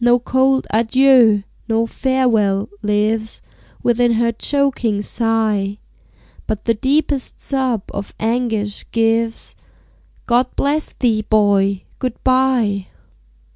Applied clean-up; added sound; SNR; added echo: none; none; none; none.